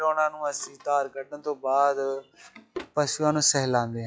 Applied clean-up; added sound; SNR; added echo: classical method log-MMSE.